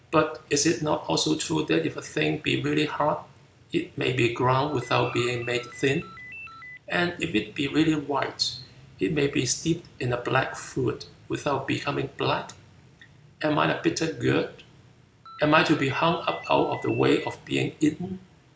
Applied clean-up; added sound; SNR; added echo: none; Ringtone; 16 dB; none.